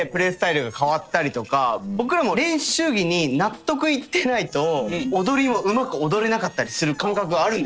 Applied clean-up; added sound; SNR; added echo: neural separator model SepFormer DNS4.